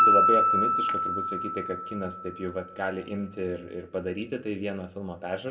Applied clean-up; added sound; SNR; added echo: none; Piano; -4 dB; reverberation time 0.6 s.